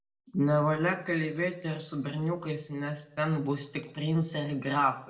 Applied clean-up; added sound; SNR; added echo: none; none; none; reverberation time 0.6 s.